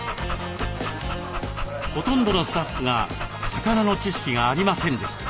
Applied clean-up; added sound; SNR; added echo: none; Dog; 8 dB; none.